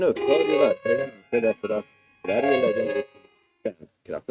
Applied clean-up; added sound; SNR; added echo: neural mask model RNNoise.